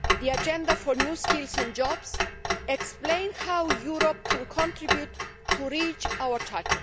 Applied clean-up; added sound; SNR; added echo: none; Clock; 0 dB; none.